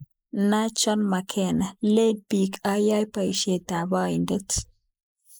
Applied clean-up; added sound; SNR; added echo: neural mask model Resemble Enhance denoiser.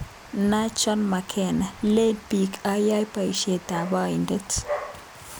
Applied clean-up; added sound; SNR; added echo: none; Water; 19 dB; none.